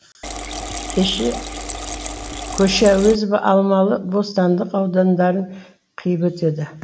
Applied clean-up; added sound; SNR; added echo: none; Liquid; 9 dB; none.